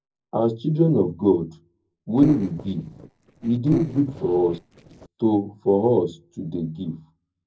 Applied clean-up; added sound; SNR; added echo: neural separator model SepFormer DNS4.